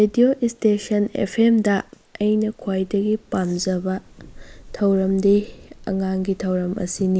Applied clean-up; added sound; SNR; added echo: neural mask model Resemble Enhance denoiser.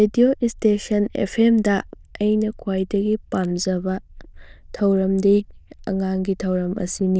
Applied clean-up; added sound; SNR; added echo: neural diffusion model UNIVERSE++.